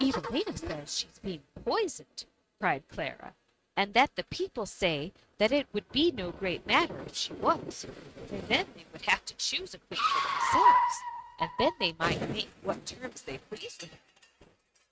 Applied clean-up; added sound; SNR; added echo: neural mask model RNNoise.